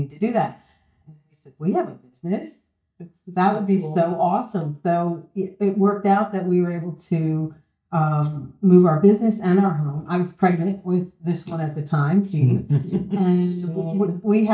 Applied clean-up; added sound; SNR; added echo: neural mask model DeepFilterNet 3.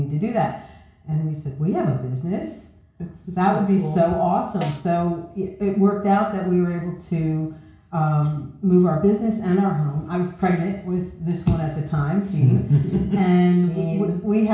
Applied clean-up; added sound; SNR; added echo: none; Snare drum; 18 dB; reverberation time 0.6 s.